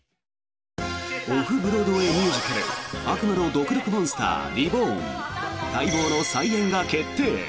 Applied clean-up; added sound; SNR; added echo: none; none; none; none.